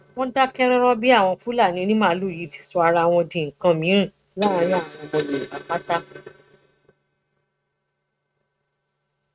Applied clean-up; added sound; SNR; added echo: neural mask model RNNoise.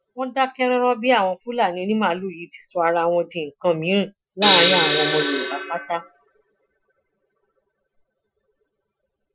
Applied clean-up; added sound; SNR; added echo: classical method Wiener filter.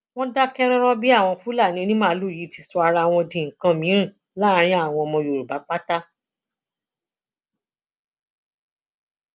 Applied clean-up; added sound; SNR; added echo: none; none; none; none.